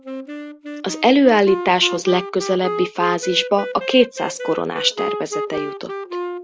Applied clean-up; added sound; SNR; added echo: none; Wind instrument, woodwind instrument; 8 dB; none.